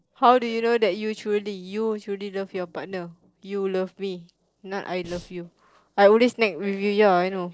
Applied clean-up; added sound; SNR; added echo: neural separator model SepFormer DNS4.